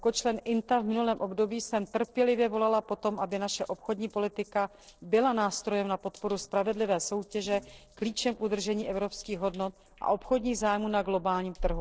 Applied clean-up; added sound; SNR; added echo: neural separator model SepFormer DNS4.